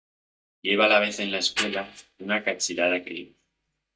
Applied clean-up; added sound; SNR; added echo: neural mask model DeepFilterNet 3.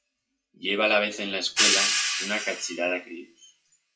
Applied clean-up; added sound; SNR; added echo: classical method WPE with log-MMSE.